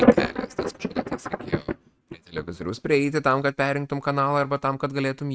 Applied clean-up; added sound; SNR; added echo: neural mask model RNNoise.